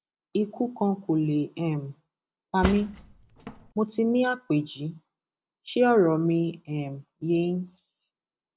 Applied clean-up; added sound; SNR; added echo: none; Cutlery, silverware / Drawer open or close; 7 dB; none.